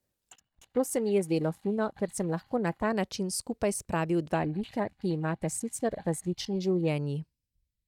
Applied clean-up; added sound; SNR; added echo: neural mask model DeepFilterNet 3.